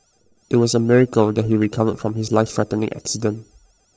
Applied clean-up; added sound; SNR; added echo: neural separator model SepFormer DNS4.